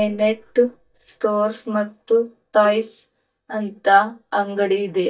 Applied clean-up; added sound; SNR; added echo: neural mask model DeepFilterNet 3.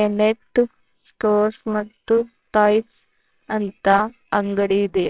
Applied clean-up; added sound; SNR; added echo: neural separator model SepFormer WHAMR!.